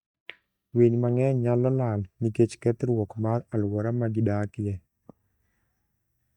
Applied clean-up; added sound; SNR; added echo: neural mask model DeepFilterNet 3.